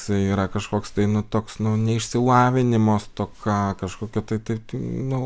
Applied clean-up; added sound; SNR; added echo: none; none; none; none.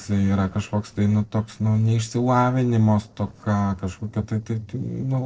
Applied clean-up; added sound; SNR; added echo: neural separator model SepFormer DNS4.